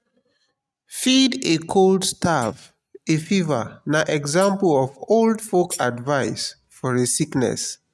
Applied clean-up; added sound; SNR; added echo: neural mask model RNNoise.